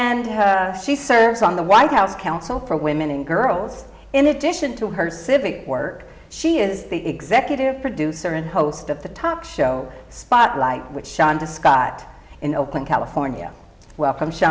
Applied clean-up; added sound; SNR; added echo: none; none; none; none.